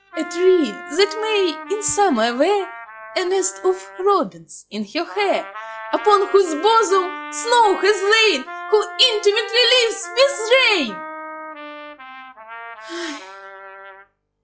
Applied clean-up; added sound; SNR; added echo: classical method log-MMSE.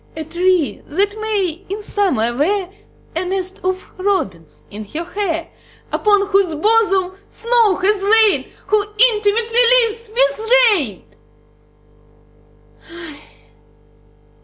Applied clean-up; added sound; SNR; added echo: none; none; none; none.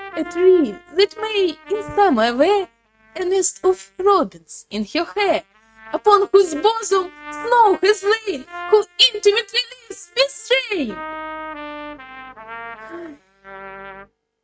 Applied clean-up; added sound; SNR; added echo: neural mask model RNNoise.